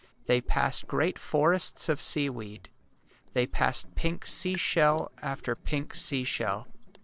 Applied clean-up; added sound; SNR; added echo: neural separator model SepFormer DNS4.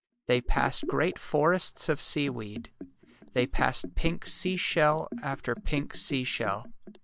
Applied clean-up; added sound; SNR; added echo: neural mask model DeepFilterNet 3.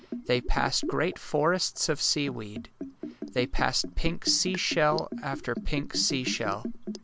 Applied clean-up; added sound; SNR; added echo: none; Liquid; 10 dB; none.